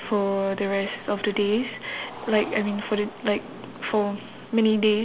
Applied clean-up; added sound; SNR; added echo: none; Cheering; 20 dB; none.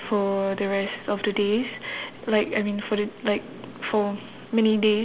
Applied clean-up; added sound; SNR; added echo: none; none; none; none.